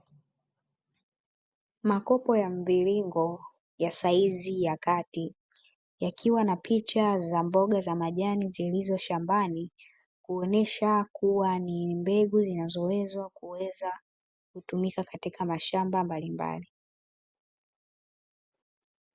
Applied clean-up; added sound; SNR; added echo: none; none; none; none.